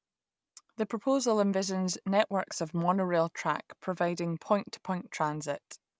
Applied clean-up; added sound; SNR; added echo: none; none; none; none.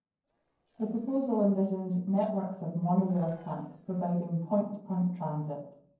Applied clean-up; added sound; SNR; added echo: neural separator model SepFormer DNS4.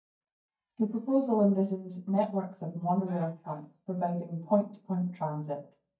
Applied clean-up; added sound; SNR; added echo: neural mask model DeepFilterNet 3.